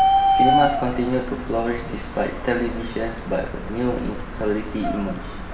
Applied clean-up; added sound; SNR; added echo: none; Bird; -1 dB; reverberation time 2.5 s.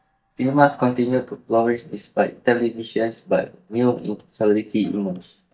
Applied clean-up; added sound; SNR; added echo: neural mask model DeepFilterNet 3.